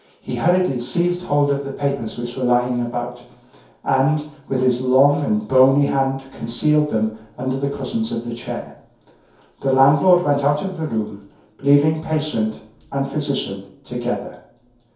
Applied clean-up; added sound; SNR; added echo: none; none; none; reverberation time 0.6 s.